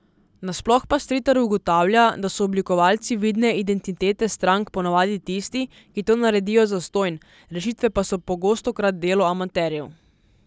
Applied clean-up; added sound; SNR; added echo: none; none; none; none.